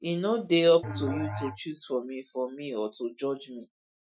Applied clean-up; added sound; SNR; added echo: classical method Wiener filter.